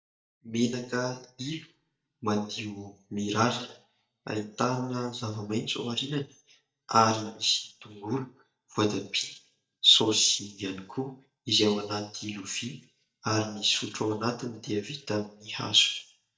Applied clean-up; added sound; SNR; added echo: neural mask model DeepFilterNet 3.